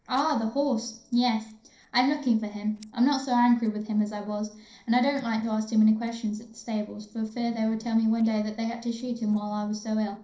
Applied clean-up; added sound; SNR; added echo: neural separator model SepFormer DNS4.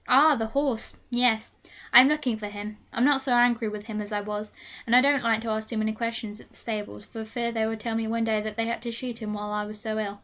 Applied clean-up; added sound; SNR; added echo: none; none; none; none.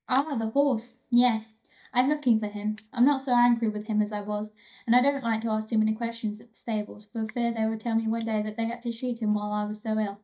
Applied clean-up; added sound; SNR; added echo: neural mask model DeepFilterNet 3.